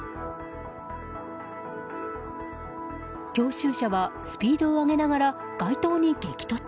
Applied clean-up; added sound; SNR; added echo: none; none; none; none.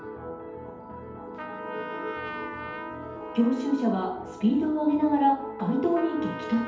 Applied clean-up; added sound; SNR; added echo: none; Trumpet; 14 dB; reverberation time 2.2 s.